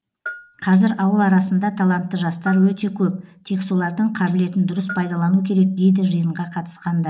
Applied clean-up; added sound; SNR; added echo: none; Bell + Tambourine; 20 dB; none.